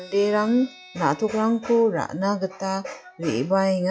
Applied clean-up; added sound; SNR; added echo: classical method log-MMSE.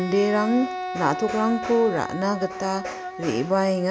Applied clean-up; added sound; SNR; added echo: none; Wind instrument, woodwind instrument; 9 dB; none.